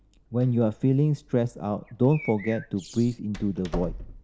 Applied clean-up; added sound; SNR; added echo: none; Bird + Door; 15 dB; none.